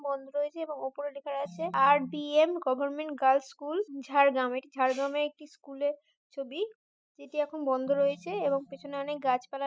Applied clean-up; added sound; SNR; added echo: classical method spectral subtraction.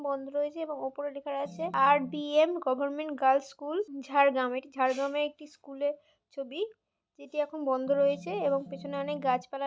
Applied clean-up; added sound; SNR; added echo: none; Organ; 15 dB; none.